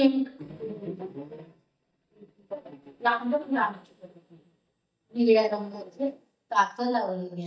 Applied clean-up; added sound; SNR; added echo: neural mask model DeepFilterNet 3.